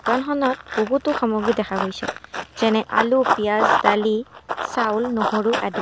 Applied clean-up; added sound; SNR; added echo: none; Run; 3 dB; none.